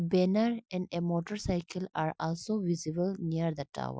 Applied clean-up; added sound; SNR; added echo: none; none; none; none.